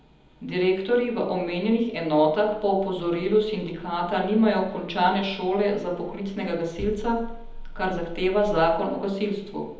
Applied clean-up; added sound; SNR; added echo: none; none; none; reverberation time 1.0 s.